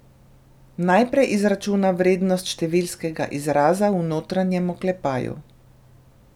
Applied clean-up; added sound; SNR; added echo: none; none; none; none.